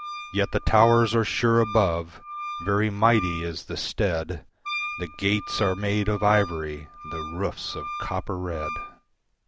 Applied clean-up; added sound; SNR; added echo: none; Wind instrument, woodwind instrument; 12 dB; none.